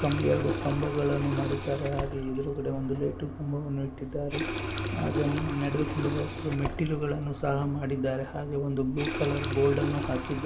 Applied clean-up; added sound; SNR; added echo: none; Water tap, faucet; 4 dB; none.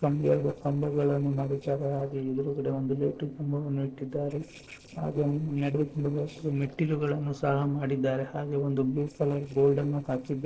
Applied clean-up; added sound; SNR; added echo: neural separator model SepFormer DNS4.